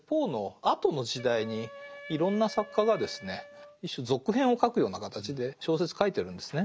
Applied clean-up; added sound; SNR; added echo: none; Wind instrument, woodwind instrument; 18 dB; none.